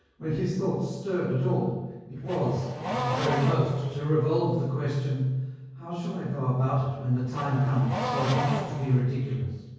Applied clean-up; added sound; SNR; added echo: none; Race car, auto racing / Accelerating, revving, vroom; 6 dB; reverberation time 1.3 s.